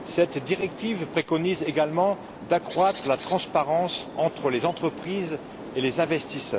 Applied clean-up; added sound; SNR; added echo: none; Bird; 13 dB; none.